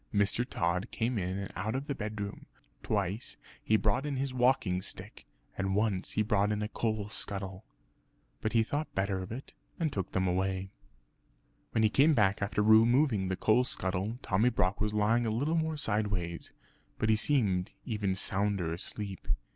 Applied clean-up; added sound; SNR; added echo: none; none; none; none.